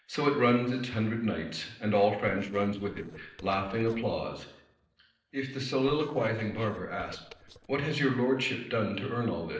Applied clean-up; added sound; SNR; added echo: neural separator model SepFormer DNS4.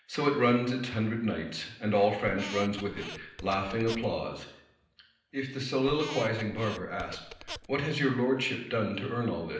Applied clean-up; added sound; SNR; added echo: none; Squeak; 12 dB; reverberation time 0.8 s.